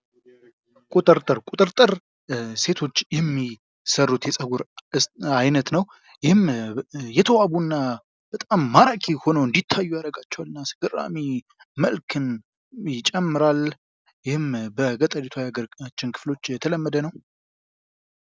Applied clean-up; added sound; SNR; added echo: none; none; none; none.